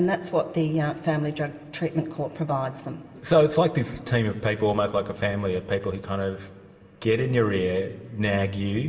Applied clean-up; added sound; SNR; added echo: none; none; none; reverberation time 2.7 s.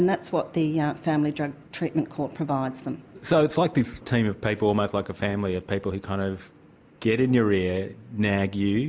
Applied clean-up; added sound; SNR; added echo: none; none; none; none.